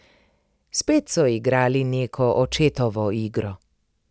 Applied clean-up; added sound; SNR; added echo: none; none; none; none.